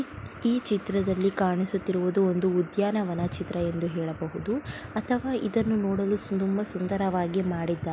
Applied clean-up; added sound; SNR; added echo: none; none; none; none.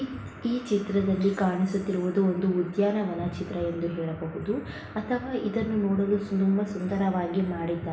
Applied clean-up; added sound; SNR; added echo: none; none; none; reverberation time 0.8 s.